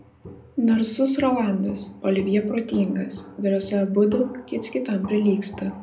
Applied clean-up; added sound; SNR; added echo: none; Walk, footsteps; 19 dB; reverberation time 0.5 s.